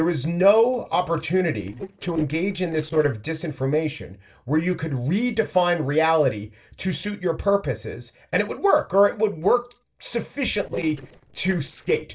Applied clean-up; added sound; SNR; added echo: neural separator model SepFormer DNS4.